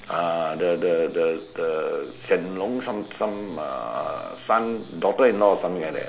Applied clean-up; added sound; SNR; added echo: none; none; none; none.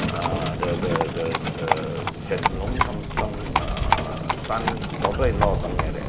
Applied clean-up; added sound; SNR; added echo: none; Livestock, farm animals, working animals; -4 dB; none.